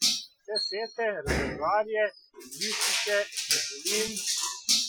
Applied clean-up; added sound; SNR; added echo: classical method Wiener filter.